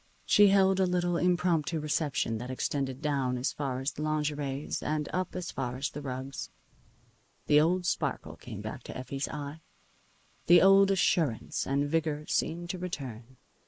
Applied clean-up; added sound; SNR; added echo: neural mask model Resemble Enhance denoiser.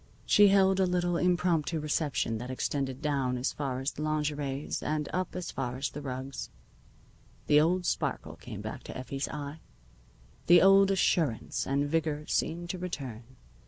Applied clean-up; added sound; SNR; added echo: none; none; none; none.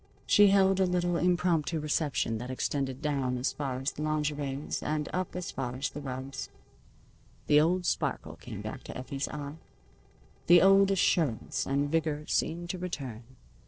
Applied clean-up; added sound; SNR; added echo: neural separator model SepFormer DNS4.